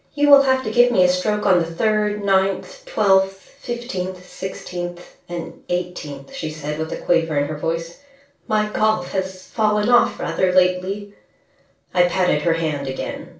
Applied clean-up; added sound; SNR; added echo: none; none; none; reverberation time 0.3 s.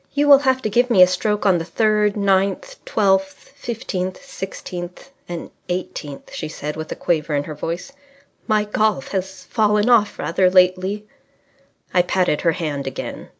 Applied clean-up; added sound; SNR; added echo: none; none; none; none.